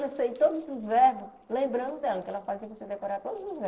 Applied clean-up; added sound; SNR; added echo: neural separator model SepFormer DNS4.